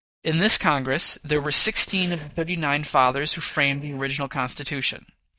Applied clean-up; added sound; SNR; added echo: neural mask model DeepFilterNet 3.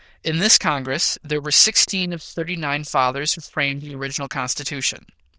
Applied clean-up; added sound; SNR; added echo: neural diffusion model UNIVERSE++.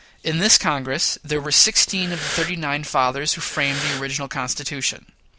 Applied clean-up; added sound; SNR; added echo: none; Breathing; 8 dB; none.